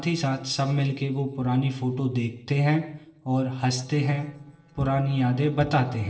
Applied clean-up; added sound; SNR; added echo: neural separator model SepFormer DNS4.